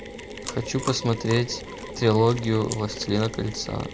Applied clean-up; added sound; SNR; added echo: none; Chewing, mastication + Mechanisms; 11 dB; none.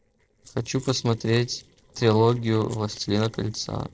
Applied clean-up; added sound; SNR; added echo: neural separator model SepFormer DNS4.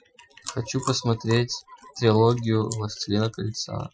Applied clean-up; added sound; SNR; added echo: classical method Wiener filter.